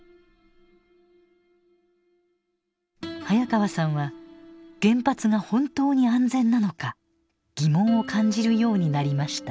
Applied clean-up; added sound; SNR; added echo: none; none; none; none.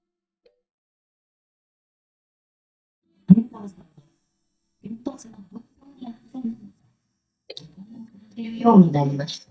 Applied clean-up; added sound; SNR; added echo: neural mask model DeepFilterNet 3.